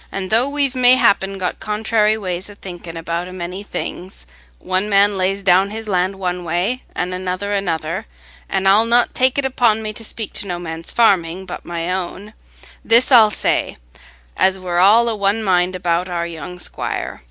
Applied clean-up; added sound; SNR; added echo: none; none; none; none.